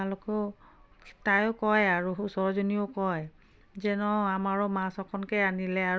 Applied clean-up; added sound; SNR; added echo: none; none; none; none.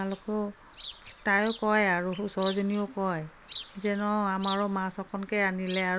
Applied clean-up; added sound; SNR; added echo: none; Chirp, tweet; 10 dB; none.